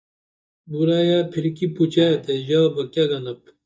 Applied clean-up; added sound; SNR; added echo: neural mask model DeepFilterNet 3.